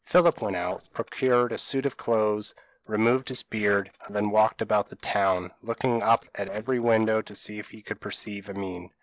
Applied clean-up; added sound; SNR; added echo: neural separator model SepFormer DNS4.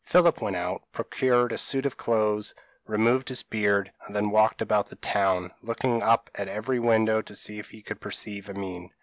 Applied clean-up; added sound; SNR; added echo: none; none; none; none.